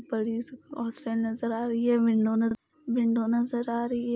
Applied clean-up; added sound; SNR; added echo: none; none; none; none.